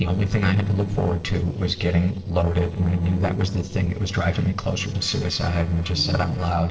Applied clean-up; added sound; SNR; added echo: neural separator model SepFormer DNS4.